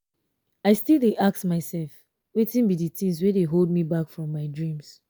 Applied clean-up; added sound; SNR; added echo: none; none; none; none.